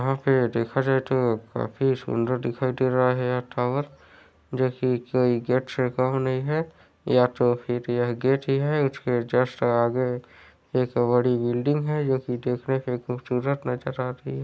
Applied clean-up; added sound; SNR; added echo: none; none; none; none.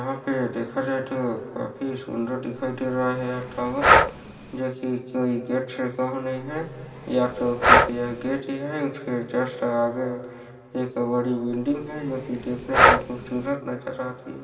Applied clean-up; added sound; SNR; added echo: none; Breathing; -4 dB; reverberation time 2.2 s.